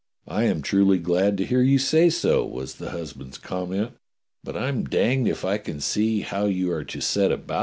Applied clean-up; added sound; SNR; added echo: none; none; none; none.